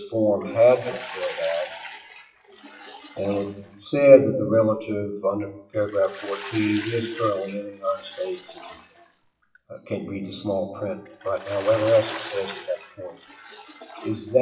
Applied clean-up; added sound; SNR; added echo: classical method WPE with log-MMSE.